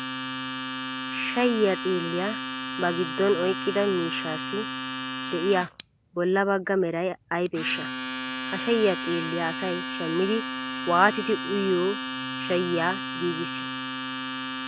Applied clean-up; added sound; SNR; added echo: none; Domestic sounds, home sounds; 5 dB; none.